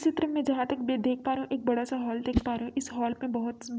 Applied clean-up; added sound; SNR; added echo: none; Whoosh, swoosh, swish; 8 dB; none.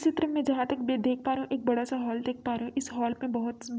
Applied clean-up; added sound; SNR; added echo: none; none; none; none.